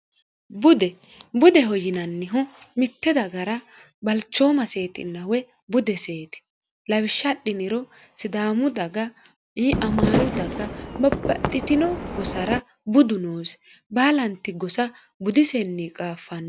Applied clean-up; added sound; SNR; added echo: none; Fireworks; 3 dB; none.